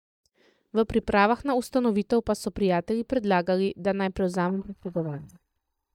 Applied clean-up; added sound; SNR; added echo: neural mask model DeepFilterNet 3.